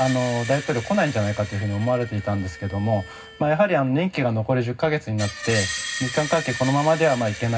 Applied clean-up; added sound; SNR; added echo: none; Screech; 12 dB; reverberation time 0.4 s.